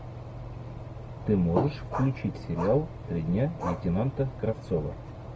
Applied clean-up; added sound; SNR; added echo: none; Bark; 12 dB; none.